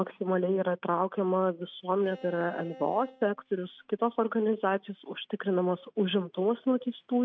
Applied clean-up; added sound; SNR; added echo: neural mask model RNNoise.